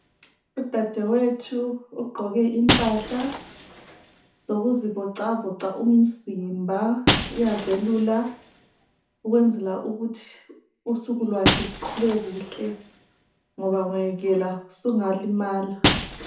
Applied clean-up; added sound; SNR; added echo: none; Shatter; 5 dB; reverberation time 0.6 s.